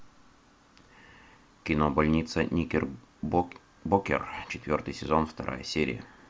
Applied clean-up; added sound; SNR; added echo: none; none; none; none.